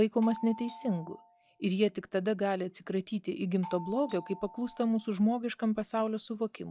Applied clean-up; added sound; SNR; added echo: classical method log-MMSE.